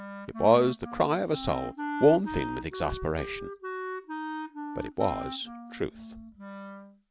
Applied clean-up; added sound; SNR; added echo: none; Wind instrument, woodwind instrument; 9 dB; none.